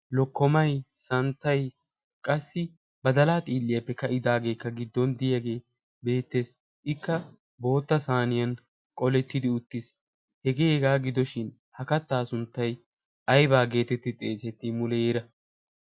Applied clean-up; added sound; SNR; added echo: none; none; none; none.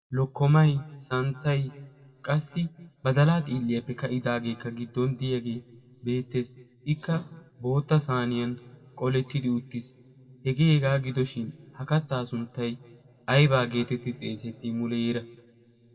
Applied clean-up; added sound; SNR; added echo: none; none; none; reverberation time 1.3 s.